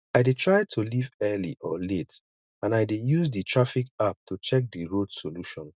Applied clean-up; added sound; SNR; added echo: none; none; none; none.